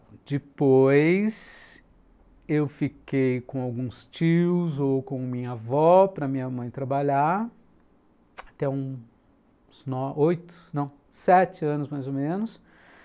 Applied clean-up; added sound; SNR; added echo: none; none; none; none.